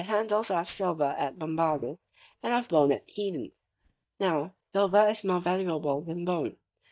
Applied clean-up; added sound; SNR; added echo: neural mask model DeepFilterNet 3.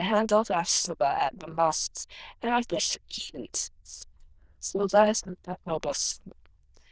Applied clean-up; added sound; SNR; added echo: neural diffusion model UNIVERSE++.